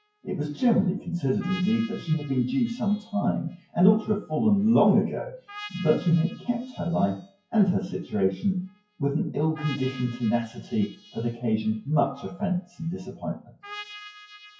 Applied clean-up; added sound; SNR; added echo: classical method WPE with log-MMSE.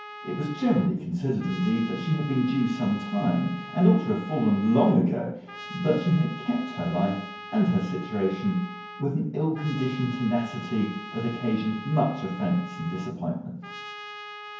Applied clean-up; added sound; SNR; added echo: none; Trumpet; 15 dB; reverberation time 0.9 s.